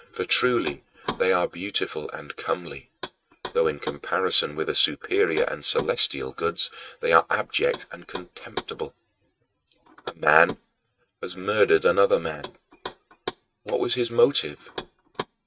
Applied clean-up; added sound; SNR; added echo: neural mask model RNNoise.